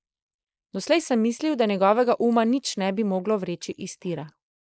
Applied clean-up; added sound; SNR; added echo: neural mask model Resemble Enhance denoiser.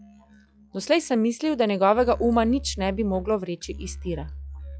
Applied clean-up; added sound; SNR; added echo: classical method log-MMSE.